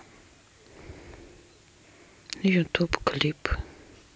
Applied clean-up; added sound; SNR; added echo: none; none; none; none.